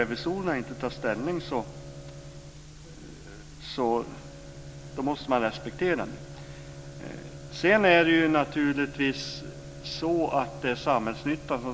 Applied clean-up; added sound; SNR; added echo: none; Bowed string instrument; 16 dB; none.